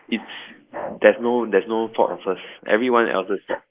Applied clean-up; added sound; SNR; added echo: neural mask model Resemble Enhance denoiser.